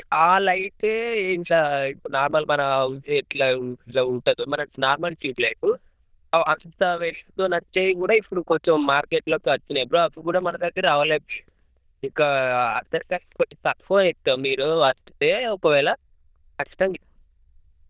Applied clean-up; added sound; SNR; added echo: neural diffusion model UNIVERSE++.